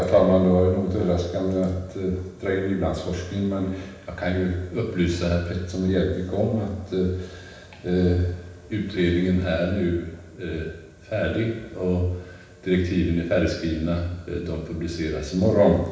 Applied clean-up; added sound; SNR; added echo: none; none; none; reverberation time 0.9 s.